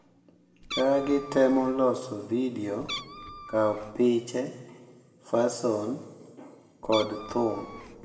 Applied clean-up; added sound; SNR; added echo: none; Meow; 12 dB; reverberation time 1.4 s.